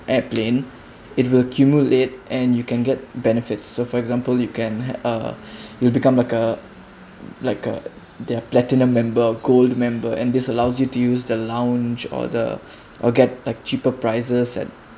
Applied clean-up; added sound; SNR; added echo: none; none; none; none.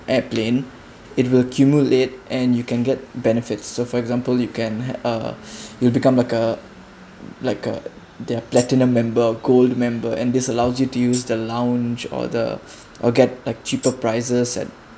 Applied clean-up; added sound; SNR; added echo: none; Tambourine; 17 dB; none.